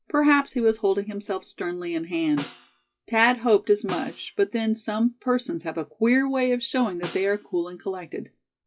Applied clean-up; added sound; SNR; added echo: classical method log-MMSE.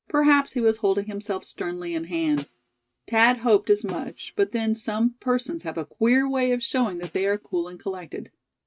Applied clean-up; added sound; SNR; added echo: neural mask model RNNoise.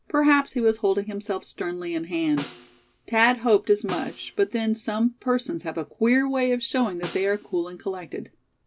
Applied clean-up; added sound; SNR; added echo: none; Snare drum; 18 dB; none.